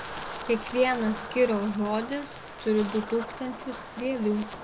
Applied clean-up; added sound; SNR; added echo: none; Wind; 10 dB; none.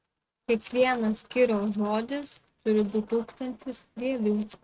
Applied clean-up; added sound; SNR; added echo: neural mask model RNNoise.